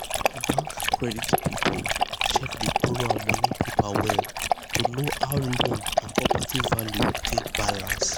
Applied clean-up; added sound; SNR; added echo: none; Dog; -1 dB; none.